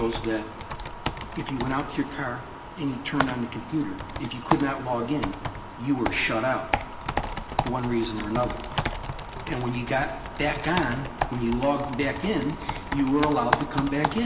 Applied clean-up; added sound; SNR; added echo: none; Computer keyboard; 4 dB; reverberation time 1.6 s.